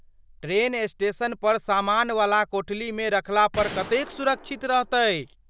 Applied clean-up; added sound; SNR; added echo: none; Gunshot, gunfire; 14 dB; none.